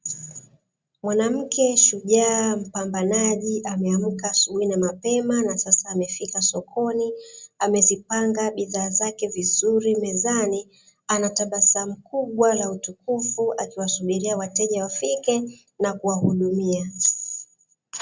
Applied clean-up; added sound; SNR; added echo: none; none; none; none.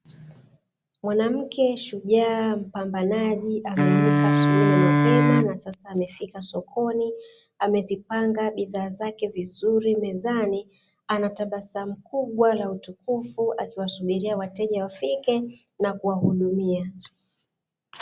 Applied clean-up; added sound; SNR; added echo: none; Wind instrument, woodwind instrument; -3 dB; none.